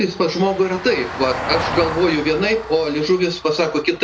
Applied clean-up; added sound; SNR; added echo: none; Vehicle; 10 dB; none.